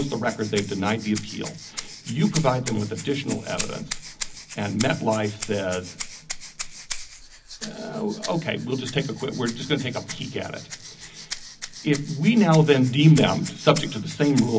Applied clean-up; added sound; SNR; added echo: none; Rattle (instrument); 13 dB; reverberation time 0.4 s.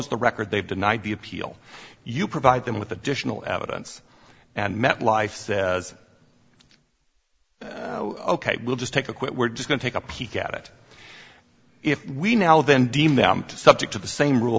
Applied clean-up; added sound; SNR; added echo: none; none; none; none.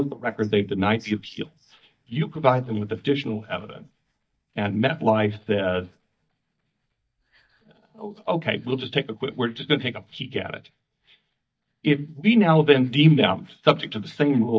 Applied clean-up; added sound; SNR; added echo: neural mask model DeepFilterNet 3.